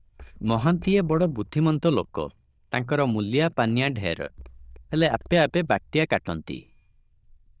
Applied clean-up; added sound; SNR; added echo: neural diffusion model UNIVERSE++.